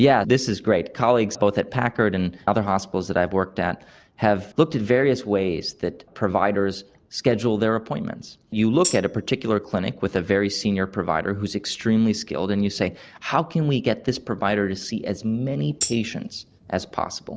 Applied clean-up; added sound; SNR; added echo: none; Tambourine; 9 dB; none.